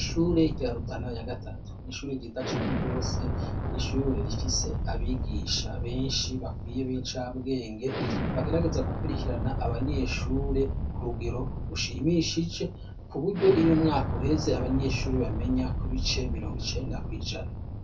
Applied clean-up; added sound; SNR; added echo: none; Explosion; 1 dB; reverberation time 0.3 s.